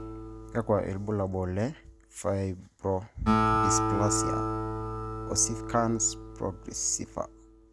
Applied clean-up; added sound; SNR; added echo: none; Acoustic guitar; 1 dB; none.